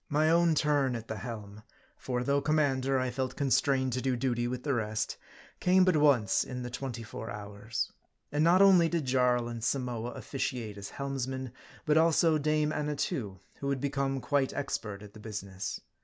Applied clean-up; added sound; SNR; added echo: none; none; none; none.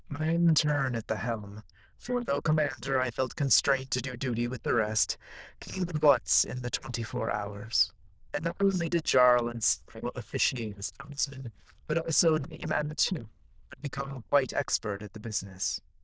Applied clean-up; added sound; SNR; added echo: neural diffusion model UNIVERSE++.